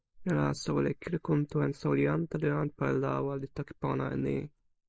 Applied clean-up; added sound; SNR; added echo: neural mask model Resemble Enhance denoiser.